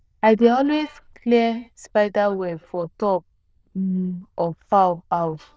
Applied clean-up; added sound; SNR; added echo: neural diffusion model UNIVERSE++.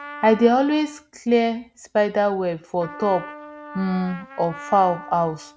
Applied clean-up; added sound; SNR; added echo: none; Trumpet; 17 dB; none.